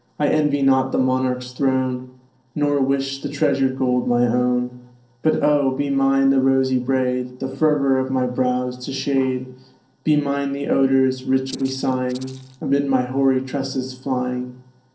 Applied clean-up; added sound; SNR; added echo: neural separator model SepFormer DNS4.